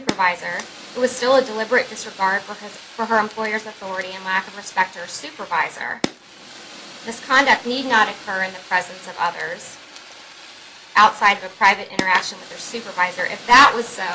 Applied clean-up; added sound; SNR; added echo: none; Fire; 15 dB; none.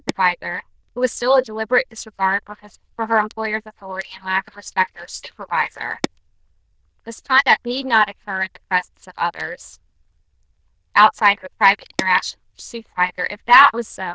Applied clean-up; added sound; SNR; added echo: neural diffusion model UNIVERSE++.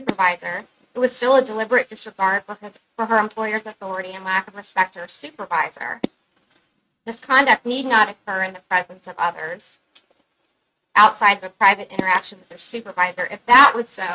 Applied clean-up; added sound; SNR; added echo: neural mask model RNNoise.